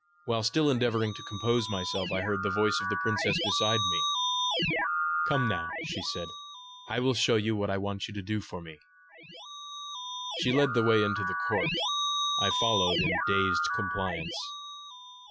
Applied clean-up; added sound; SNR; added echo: classical method Wiener filter.